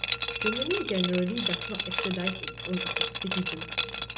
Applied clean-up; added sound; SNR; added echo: none; Liquid; -1 dB; none.